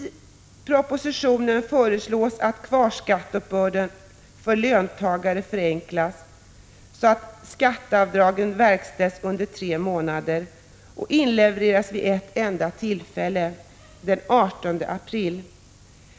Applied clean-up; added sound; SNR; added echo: none; none; none; none.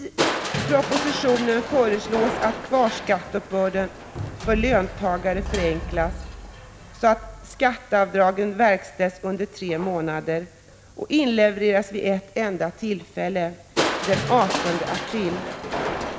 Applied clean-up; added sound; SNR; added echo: none; Crushing; 7 dB; none.